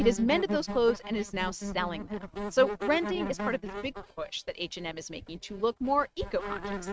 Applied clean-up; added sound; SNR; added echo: neural mask model RNNoise.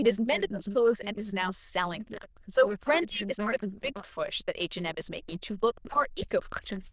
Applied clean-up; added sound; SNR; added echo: neural diffusion model UNIVERSE++.